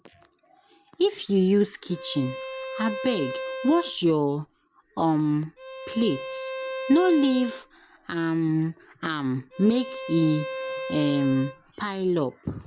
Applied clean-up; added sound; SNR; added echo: none; Bowed string instrument; 10 dB; none.